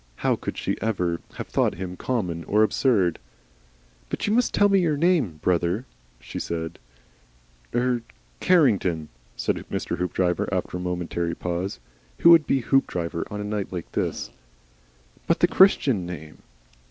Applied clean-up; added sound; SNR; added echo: none; Fart; 20 dB; none.